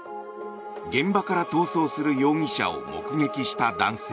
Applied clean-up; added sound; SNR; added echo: none; none; none; none.